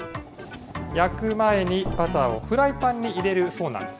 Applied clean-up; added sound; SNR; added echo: none; Fire + Thump, thud; 15 dB; none.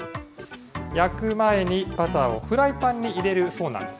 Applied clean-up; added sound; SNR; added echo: none; none; none; none.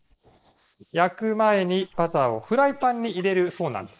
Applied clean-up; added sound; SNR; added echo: neural mask model Resemble Enhance denoiser.